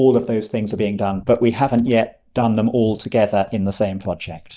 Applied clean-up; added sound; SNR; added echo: neural mask model DeepFilterNet 3.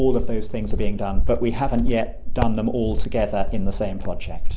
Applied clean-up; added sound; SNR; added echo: none; Cricket; -4 dB; none.